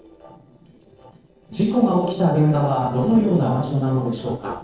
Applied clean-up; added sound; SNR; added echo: neural separator model SepFormer DNS4.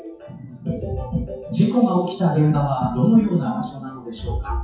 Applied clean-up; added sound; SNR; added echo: classical method WPE with log-MMSE.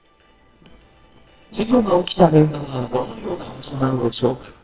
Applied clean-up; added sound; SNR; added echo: neural separator model SepFormer WHAMR!.